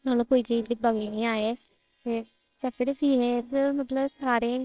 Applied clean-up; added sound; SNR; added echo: neural separator model SepFormer WHAMR!.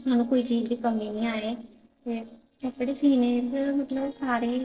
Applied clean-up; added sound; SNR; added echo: neural separator model SepFormer DNS4.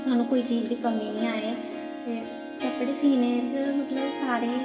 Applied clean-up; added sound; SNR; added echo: none; Harp; 8 dB; reverberation time 2.3 s.